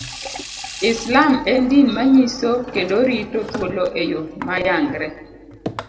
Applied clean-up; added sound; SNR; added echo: none; Sink (filling or washing) / Water tap, faucet; 15 dB; reverberation time 0.7 s.